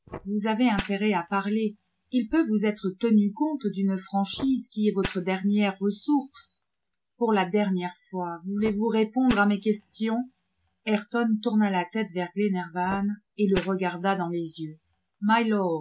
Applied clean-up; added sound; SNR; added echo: none; Fire; 18 dB; none.